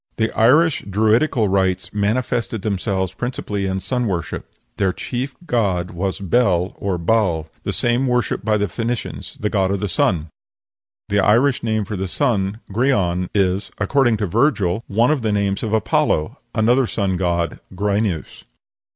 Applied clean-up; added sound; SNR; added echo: none; none; none; none.